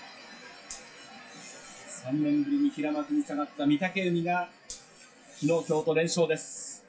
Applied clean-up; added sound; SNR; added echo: classical method WPE with log-MMSE.